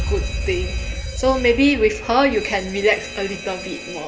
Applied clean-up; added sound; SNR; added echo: none; Alarm; 7 dB; reverberation time 2.0 s.